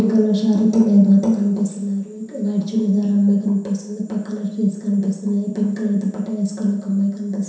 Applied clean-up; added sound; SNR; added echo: none; none; none; reverberation time 0.7 s.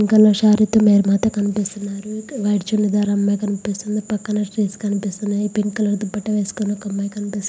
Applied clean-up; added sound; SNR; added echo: none; none; none; none.